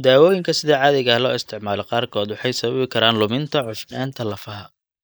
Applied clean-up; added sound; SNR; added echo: neural mask model Resemble Enhance denoiser.